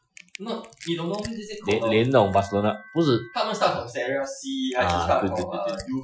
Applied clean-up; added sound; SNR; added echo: classical method Wiener filter.